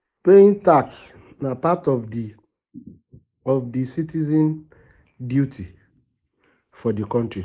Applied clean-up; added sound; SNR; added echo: neural mask model Resemble Enhance denoiser.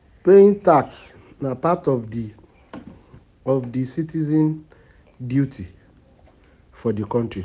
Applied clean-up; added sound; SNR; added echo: none; none; none; none.